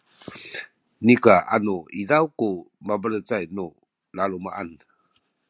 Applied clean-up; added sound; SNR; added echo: none; none; none; none.